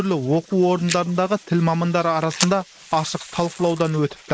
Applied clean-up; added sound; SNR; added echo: neural mask model Resemble Enhance denoiser.